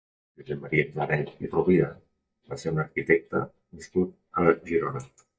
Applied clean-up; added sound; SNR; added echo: neural mask model DeepFilterNet 3.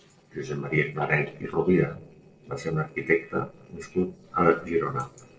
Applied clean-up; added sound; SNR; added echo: neural separator model SepFormer DNS4.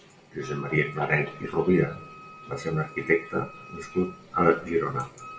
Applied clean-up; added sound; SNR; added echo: none; Wind instrument, woodwind instrument; 19 dB; reverberation time 1.6 s.